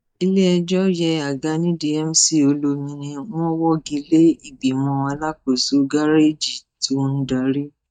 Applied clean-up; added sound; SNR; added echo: neural mask model DeepFilterNet 3.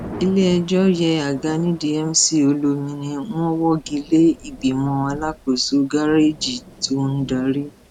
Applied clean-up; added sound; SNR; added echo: none; Thunder / Rain; 19 dB; none.